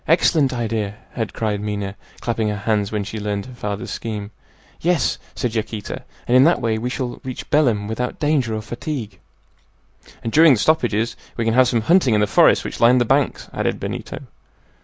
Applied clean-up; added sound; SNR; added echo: none; none; none; none.